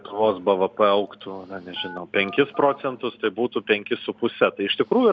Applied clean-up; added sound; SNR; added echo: none; Telephone; 16 dB; none.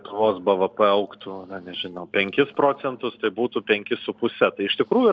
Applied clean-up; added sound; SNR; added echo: neural separator model SepFormer DNS4.